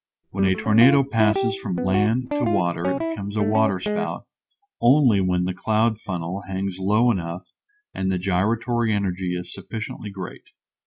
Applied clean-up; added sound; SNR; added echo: none; Guitar; 4 dB; none.